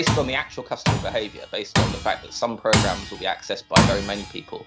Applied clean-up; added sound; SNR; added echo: none; Tools; -2 dB; none.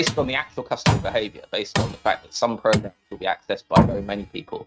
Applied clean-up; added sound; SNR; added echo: neural mask model RNNoise.